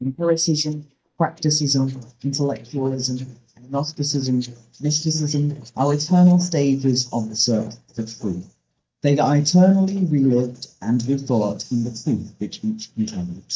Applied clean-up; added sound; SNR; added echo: neural mask model DeepFilterNet 3.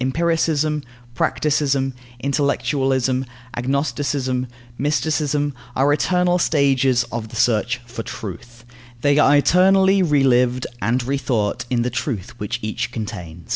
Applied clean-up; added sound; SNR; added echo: none; none; none; none.